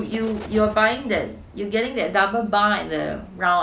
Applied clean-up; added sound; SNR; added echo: none; Bird; 20 dB; none.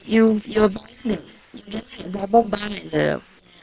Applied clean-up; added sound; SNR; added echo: neural separator model SepFormer WHAM!.